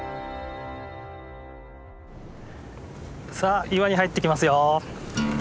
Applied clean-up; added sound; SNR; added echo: none; Musical instrument; 19 dB; none.